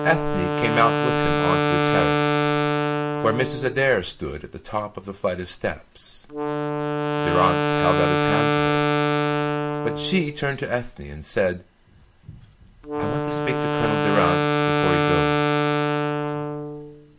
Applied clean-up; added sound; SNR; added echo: none; Wind instrument, woodwind instrument; -3 dB; none.